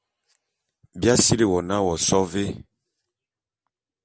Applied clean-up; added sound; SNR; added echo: none; none; none; none.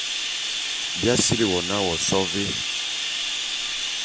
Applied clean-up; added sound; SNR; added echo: none; Bathtub (filling or washing); 0 dB; none.